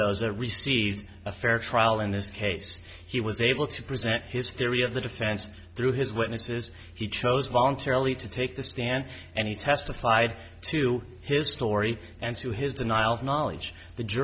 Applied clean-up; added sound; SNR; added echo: none; none; none; none.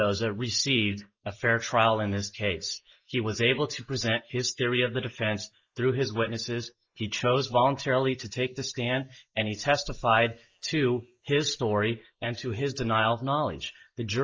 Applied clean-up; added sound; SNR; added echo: neural mask model Resemble Enhance denoiser.